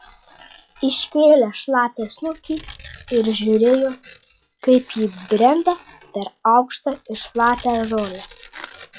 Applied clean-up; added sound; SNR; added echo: classical method log-MMSE.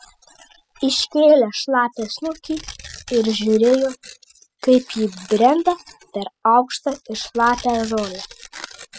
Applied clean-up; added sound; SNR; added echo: classical method spectral subtraction.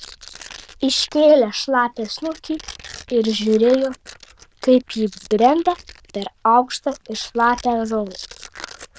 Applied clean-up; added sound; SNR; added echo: neural diffusion model UNIVERSE++.